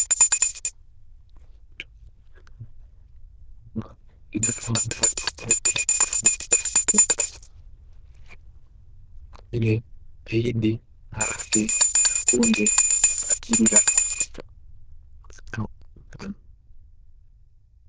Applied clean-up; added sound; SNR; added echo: neural diffusion model UNIVERSE++.